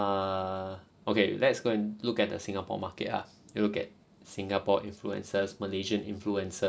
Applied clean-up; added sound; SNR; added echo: none; none; none; none.